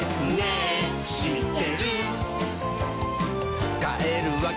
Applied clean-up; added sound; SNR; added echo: none; none; none; none.